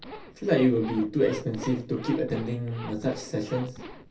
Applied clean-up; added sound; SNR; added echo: none; Zipper (clothing); 14 dB; reverberation time 0.3 s.